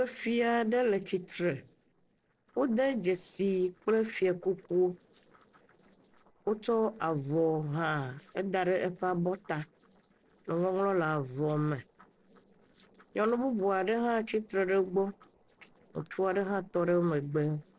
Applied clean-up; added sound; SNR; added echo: neural separator model SepFormer DNS4.